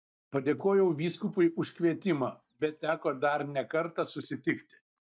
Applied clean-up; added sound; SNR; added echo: neural mask model DeepFilterNet 3.